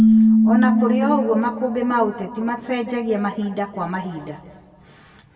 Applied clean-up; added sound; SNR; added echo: none; Keyboard (musical); -3 dB; reverberation time 1.6 s.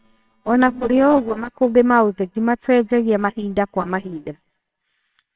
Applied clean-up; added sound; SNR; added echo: neural separator model SepFormer WHAMR!.